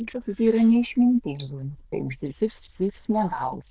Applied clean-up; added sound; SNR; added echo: neural diffusion model UNIVERSE++.